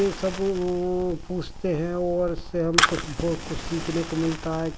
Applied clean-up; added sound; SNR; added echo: none; Fire; 5 dB; none.